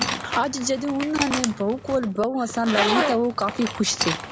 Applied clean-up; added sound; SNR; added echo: none; Zipper (clothing); 4 dB; none.